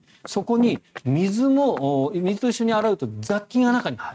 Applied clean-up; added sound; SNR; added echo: neural mask model RNNoise.